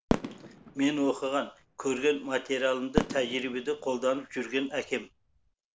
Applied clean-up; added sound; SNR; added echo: none; Fireworks; 6 dB; none.